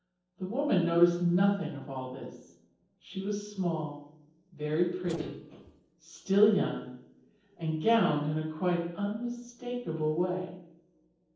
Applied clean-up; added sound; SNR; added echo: neural separator model SepFormer DNS4.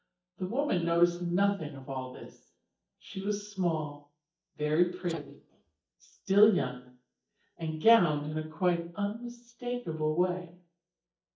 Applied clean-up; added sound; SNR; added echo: neural mask model DeepFilterNet 3.